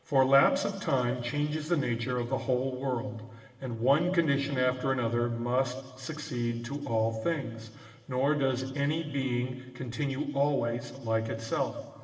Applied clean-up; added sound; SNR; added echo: none; none; none; reverberation time 1.9 s.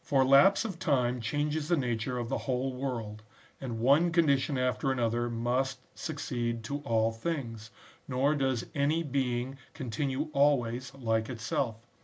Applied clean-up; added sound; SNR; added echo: none; none; none; none.